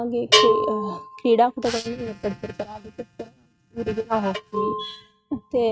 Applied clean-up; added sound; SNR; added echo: neural mask model RNNoise.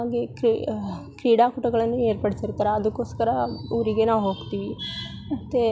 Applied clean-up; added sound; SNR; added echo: none; none; none; none.